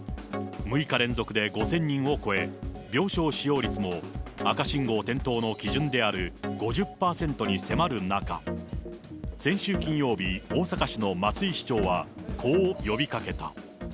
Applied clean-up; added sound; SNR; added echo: none; Drum / Drum kit; 18 dB; none.